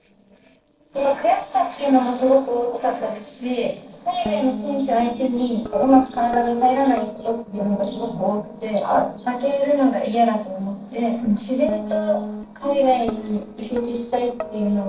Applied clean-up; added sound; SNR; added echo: neural separator model SepFormer DNS4.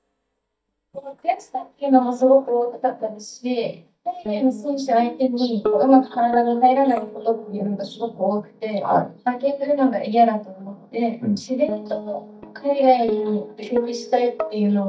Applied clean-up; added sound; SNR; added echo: neural mask model DeepFilterNet 3.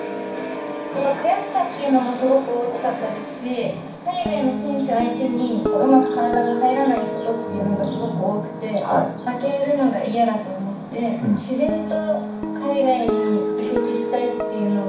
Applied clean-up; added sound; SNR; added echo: none; Guitar; 6 dB; reverberation time 0.6 s.